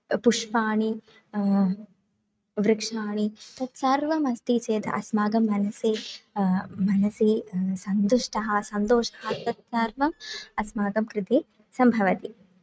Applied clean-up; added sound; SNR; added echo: neural mask model RNNoise.